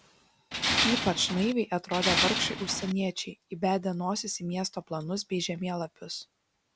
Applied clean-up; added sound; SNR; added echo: none; Tools; -2 dB; none.